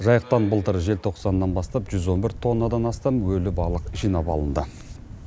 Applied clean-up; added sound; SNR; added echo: none; none; none; none.